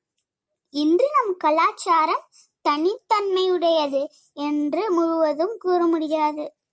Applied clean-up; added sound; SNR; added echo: none; none; none; none.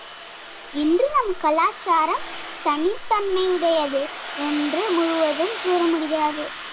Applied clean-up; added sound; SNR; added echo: none; Domestic sounds, home sounds; 9 dB; none.